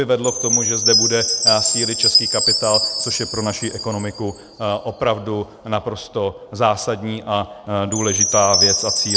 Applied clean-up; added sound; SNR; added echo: none; Chime; -1 dB; none.